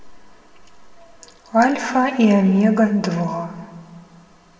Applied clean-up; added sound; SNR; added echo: none; none; none; reverberation time 2.4 s.